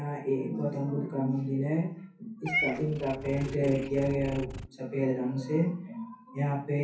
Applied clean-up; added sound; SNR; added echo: none; Meow / Purr; 11 dB; reverberation time 0.6 s.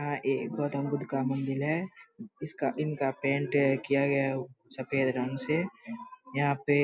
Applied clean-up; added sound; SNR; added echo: none; none; none; none.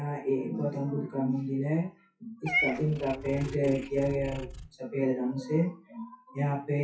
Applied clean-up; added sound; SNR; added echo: classical method WPE with log-MMSE.